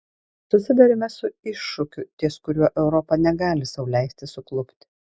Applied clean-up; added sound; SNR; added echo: none; none; none; none.